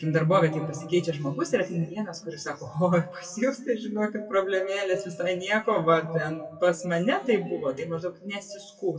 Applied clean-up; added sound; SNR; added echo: classical method WPE with log-MMSE.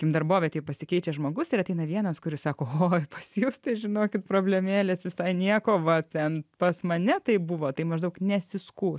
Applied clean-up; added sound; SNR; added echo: none; none; none; none.